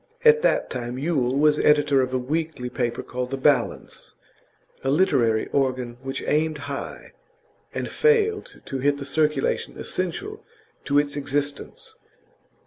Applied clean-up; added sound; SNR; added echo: none; none; none; none.